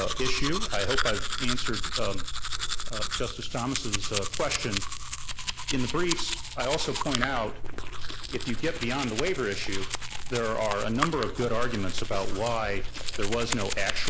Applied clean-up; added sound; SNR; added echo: none; Domestic sounds, home sounds; -3 dB; none.